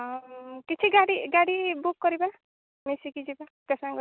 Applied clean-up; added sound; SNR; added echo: none; none; none; none.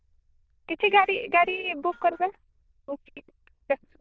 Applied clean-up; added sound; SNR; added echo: neural diffusion model UNIVERSE++.